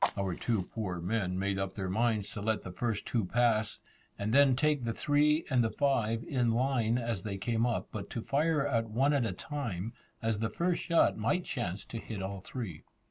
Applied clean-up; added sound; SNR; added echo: none; Fire; 18 dB; none.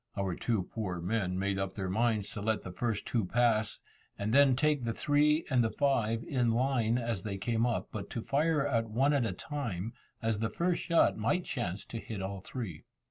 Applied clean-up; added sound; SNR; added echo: none; none; none; none.